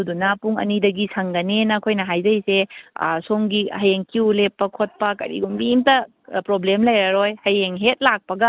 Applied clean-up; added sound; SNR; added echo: none; none; none; none.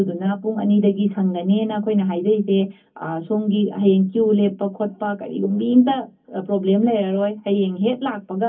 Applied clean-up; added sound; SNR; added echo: none; none; none; reverberation time 0.3 s.